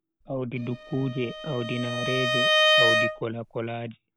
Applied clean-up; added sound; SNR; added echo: none; Bowed string instrument; -5 dB; none.